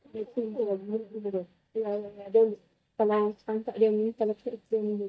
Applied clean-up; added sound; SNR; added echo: neural mask model DeepFilterNet 3.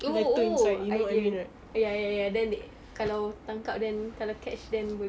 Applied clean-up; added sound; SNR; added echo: none; none; none; none.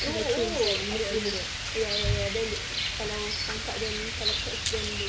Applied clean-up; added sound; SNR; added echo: none; Rain; -2 dB; reverberation time 0.9 s.